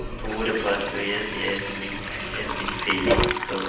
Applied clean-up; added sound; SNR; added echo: none; Sink (filling or washing) / Water tap, faucet; -1 dB; reverberation time 0.9 s.